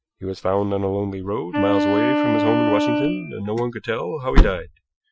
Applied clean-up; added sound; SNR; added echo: classical method Wiener filter.